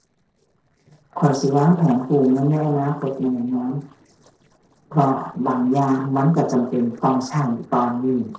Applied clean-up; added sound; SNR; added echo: neural separator model SepFormer DNS4.